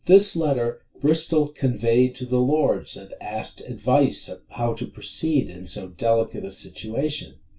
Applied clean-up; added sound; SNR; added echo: none; none; none; reverberation time 0.1 s.